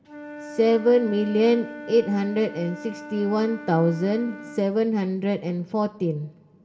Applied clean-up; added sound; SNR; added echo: none; Wind instrument, woodwind instrument; 16 dB; reverberation time 1.0 s.